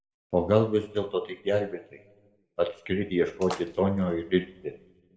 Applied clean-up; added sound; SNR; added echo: none; Splash, splatter; 17 dB; reverberation time 0.8 s.